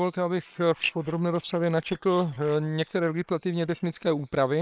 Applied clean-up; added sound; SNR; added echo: neural separator model SepFormer WHAM!.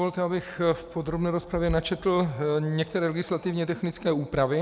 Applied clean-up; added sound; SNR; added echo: none; none; none; none.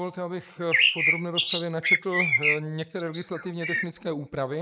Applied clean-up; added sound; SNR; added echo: neural mask model Resemble Enhance denoiser.